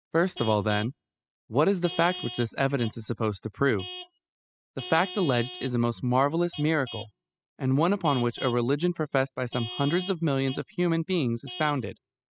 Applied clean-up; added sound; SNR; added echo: classical method spectral subtraction.